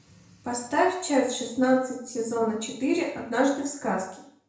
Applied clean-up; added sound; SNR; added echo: none; none; none; reverberation time 0.5 s.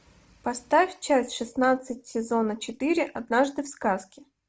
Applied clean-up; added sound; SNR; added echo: none; none; none; none.